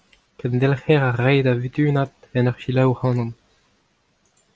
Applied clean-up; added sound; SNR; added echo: none; none; none; none.